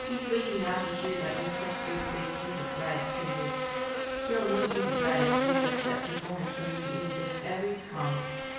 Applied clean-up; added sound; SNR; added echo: none; Buzz; -2 dB; reverberation time 1.1 s.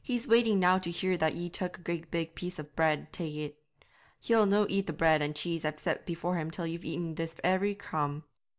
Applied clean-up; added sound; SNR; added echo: none; none; none; none.